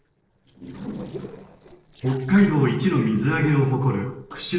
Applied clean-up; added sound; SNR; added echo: neural separator model SepFormer DNS4.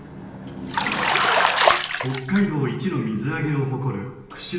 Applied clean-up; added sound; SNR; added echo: none; Bathtub (filling or washing); -4 dB; reverberation time 0.8 s.